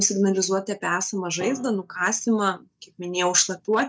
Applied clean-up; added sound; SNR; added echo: neural mask model DeepFilterNet 3.